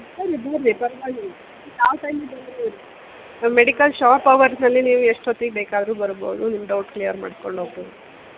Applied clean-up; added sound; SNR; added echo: none; none; none; none.